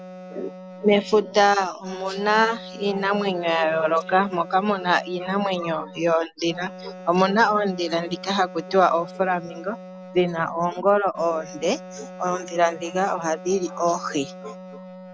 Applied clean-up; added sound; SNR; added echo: none; Wind instrument, woodwind instrument; 16 dB; none.